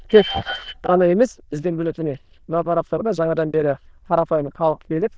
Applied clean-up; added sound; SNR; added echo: neural diffusion model UNIVERSE++.